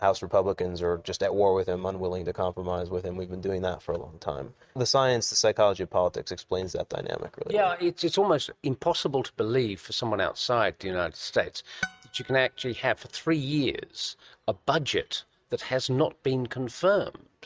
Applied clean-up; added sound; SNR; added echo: neural mask model RNNoise.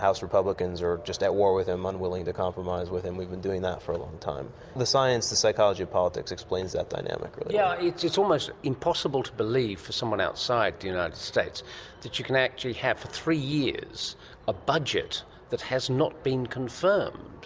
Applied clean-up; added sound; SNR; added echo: none; none; none; none.